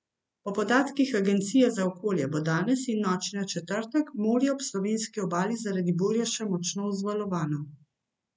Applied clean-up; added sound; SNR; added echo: none; none; none; none.